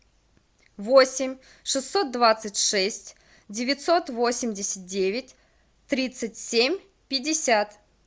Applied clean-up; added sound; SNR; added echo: none; none; none; none.